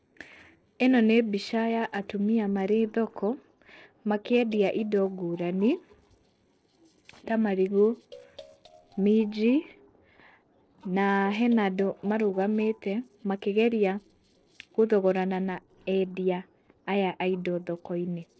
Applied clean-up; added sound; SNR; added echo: neural separator model SepFormer DNS4.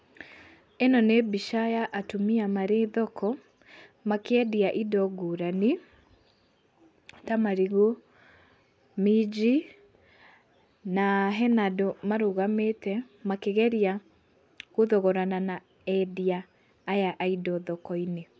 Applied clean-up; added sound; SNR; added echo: none; none; none; none.